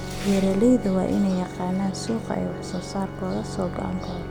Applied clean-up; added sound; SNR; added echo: none; Organ; 8 dB; none.